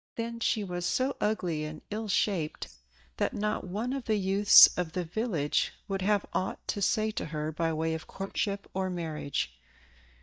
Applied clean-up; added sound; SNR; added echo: neural mask model DeepFilterNet 3.